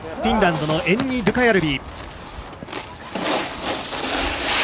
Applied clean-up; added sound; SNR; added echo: none; none; none; none.